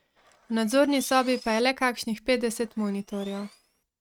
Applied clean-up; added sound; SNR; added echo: neural mask model RNNoise.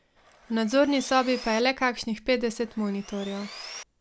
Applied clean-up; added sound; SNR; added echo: none; Sawing; 17 dB; none.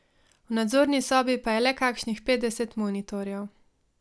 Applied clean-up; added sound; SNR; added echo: none; none; none; none.